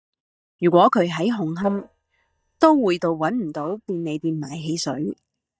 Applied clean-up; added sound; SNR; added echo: neural mask model DeepFilterNet 3.